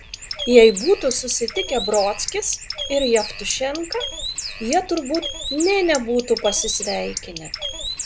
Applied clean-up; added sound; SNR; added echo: none; Bird; 9 dB; none.